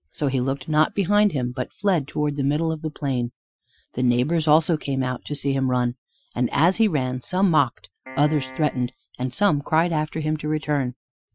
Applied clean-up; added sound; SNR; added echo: classical method Wiener filter.